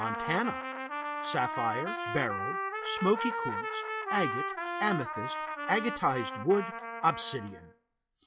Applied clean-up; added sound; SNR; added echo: classical method log-MMSE.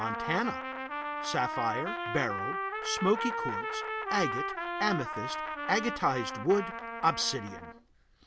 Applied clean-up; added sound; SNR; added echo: none; Trumpet; 3 dB; none.